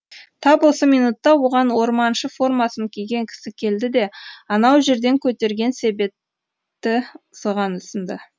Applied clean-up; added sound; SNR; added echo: none; none; none; none.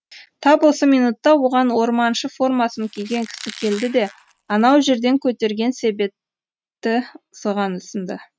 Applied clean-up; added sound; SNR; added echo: neural mask model RNNoise.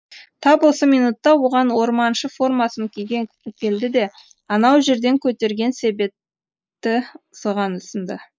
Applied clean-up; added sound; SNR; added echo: neural mask model Resemble Enhance denoiser.